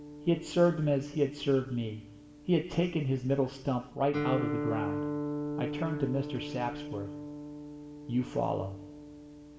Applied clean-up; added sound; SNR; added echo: none; Guitar; 7 dB; reverberation time 0.9 s.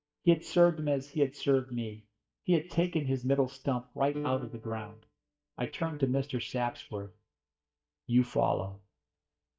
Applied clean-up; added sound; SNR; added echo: neural mask model DeepFilterNet 3.